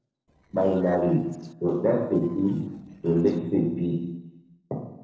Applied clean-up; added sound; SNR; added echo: neural separator model SepFormer DNS4.